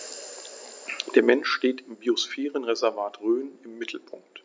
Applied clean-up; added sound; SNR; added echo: none; none; none; none.